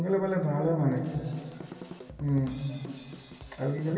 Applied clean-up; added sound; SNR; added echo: none; Drum kit; 15 dB; reverberation time 2.5 s.